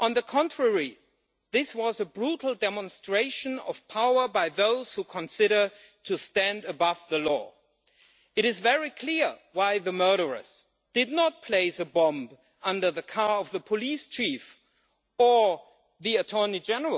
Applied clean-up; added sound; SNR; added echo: none; none; none; none.